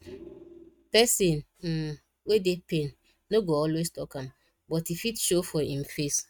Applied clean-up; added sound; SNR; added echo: neural mask model RNNoise.